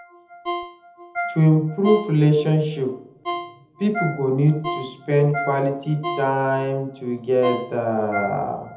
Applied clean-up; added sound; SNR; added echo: none; Ringtone; 10 dB; reverberation time 0.8 s.